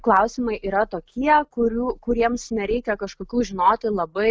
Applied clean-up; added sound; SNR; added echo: none; none; none; none.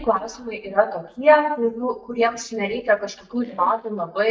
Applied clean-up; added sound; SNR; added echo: neural mask model DeepFilterNet 3.